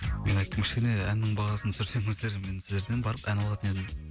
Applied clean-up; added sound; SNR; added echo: none; none; none; none.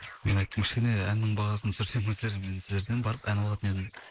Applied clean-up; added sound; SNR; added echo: neural mask model Resemble Enhance denoiser.